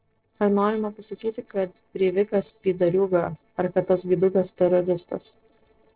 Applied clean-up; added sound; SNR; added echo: neural separator model SepFormer DNS4.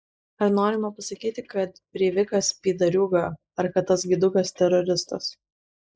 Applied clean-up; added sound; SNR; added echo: neural mask model Resemble Enhance denoiser.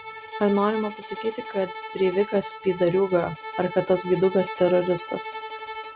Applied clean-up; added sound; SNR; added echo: none; Bowed string instrument; 11 dB; none.